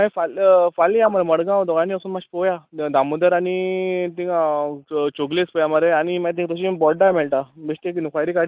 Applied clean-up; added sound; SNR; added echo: neural mask model Resemble Enhance denoiser.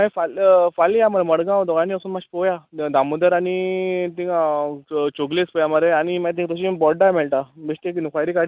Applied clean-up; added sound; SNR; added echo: none; none; none; none.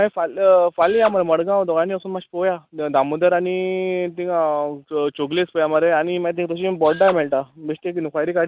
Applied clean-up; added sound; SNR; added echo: none; Drill; 14 dB; none.